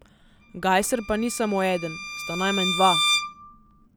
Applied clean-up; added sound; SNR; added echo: none; Bowed string instrument; 3 dB; none.